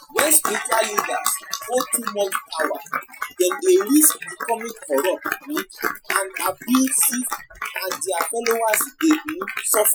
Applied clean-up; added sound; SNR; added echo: classical method Wiener filter.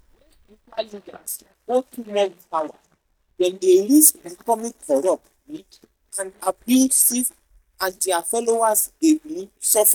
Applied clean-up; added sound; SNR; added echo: neural mask model DeepFilterNet 3.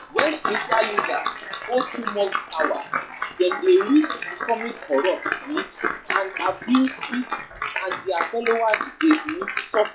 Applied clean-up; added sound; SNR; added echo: classical method log-MMSE.